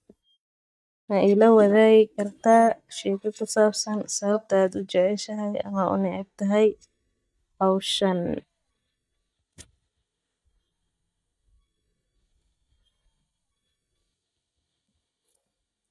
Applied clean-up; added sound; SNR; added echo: neural mask model DeepFilterNet 3.